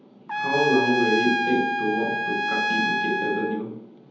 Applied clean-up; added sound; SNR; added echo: none; Trumpet; -1 dB; reverberation time 0.9 s.